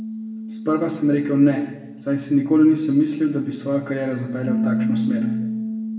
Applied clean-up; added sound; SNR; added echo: none; Bass guitar; 6 dB; reverberation time 1.0 s.